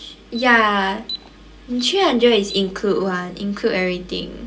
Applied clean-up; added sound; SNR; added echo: none; Alarm; 19 dB; reverberation time 0.2 s.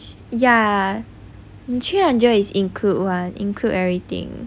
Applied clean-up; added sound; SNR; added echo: none; none; none; none.